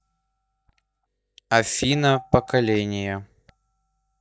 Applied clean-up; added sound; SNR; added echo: neural mask model DeepFilterNet 3.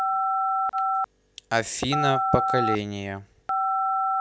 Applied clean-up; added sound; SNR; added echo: none; Telephone; -4 dB; none.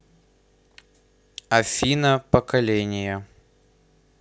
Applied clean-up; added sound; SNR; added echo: none; none; none; none.